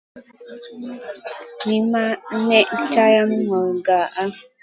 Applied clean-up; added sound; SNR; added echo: classical method log-MMSE.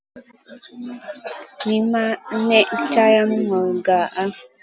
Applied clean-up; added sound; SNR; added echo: none; none; none; none.